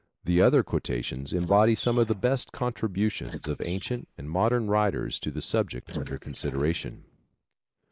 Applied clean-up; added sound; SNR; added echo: neural mask model Resemble Enhance denoiser.